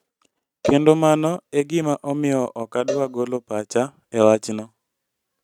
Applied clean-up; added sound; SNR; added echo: neural mask model RNNoise.